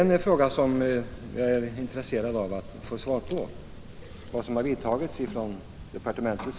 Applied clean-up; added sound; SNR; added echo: none; Typing; 14 dB; none.